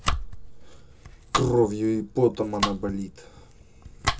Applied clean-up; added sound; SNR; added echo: none; Domestic sounds, home sounds; 4 dB; reverberation time 0.2 s.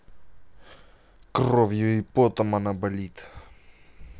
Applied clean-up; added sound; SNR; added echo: none; none; none; none.